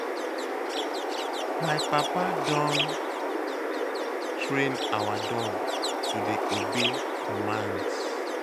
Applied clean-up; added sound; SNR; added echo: none; Chirp, tweet; -5 dB; none.